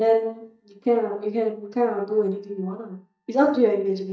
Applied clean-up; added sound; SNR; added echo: neural mask model DeepFilterNet 3.